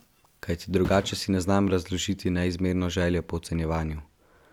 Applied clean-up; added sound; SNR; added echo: none; Thump, thud; 18 dB; none.